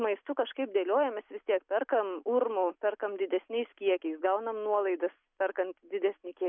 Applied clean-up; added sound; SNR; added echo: none; none; none; none.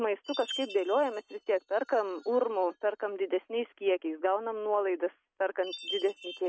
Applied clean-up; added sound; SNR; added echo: neural mask model RNNoise.